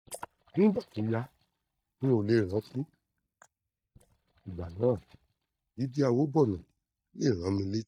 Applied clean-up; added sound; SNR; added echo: neural mask model DeepFilterNet 3.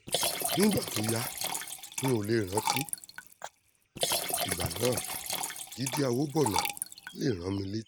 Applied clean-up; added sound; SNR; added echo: none; Liquid; 1 dB; none.